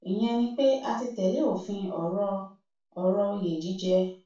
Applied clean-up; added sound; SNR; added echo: none; none; none; reverberation time 0.3 s.